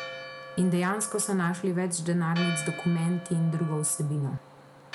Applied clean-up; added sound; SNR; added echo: none; Church bell; 13 dB; none.